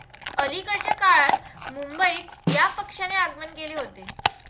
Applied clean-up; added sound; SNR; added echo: none; Chewing, mastication / Dog + Snare drum; 5 dB; none.